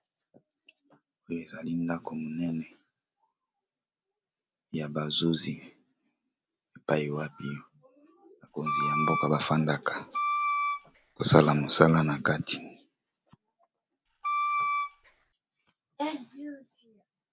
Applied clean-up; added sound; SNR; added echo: none; Wind instrument, woodwind instrument; 0 dB; none.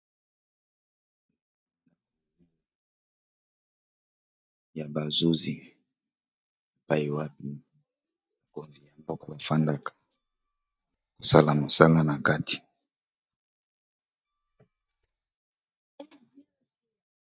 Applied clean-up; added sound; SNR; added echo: neural mask model DeepFilterNet 3.